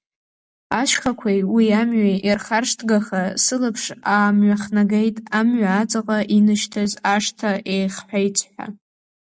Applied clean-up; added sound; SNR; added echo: none; none; none; none.